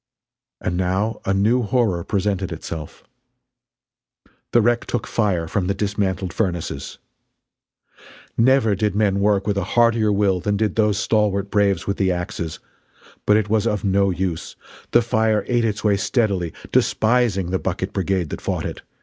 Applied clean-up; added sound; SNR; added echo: none; none; none; none.